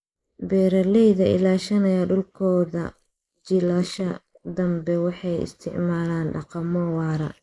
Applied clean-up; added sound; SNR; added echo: neural mask model Resemble Enhance denoiser.